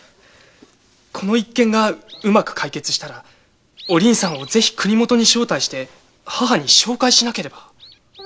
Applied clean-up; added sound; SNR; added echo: none; none; none; none.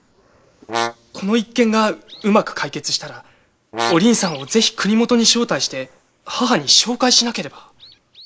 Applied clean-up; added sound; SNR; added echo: neural mask model Resemble Enhance denoiser.